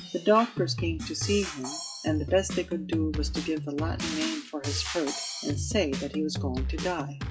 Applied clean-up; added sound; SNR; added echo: classical method WPE with log-MMSE.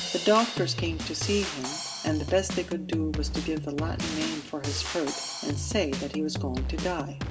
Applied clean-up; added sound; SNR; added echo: none; Drum kit; 3 dB; reverberation time 0.4 s.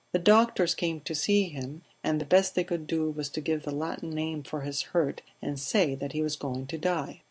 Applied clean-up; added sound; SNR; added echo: none; none; none; none.